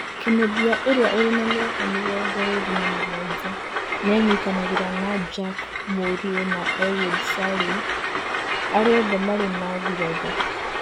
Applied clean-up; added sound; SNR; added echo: none; Train; 1 dB; none.